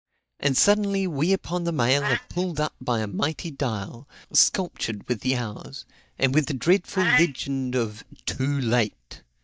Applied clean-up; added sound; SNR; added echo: neural mask model DeepFilterNet 3.